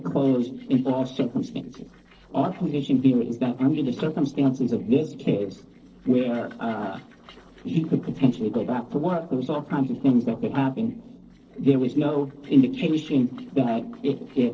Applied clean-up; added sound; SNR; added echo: neural separator model SepFormer DNS4.